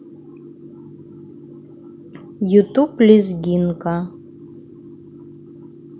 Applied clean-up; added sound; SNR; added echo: none; none; none; none.